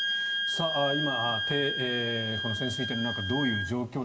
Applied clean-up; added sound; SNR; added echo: none; Wind instrument, woodwind instrument; 0 dB; reverberation time 1.4 s.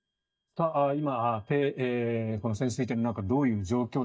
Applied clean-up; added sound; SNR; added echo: neural mask model DeepFilterNet 3.